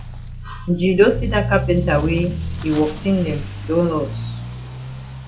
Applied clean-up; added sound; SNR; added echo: none; Accelerating, revving, vroom / Motor vehicle (road); 6 dB; reverberation time 0.2 s.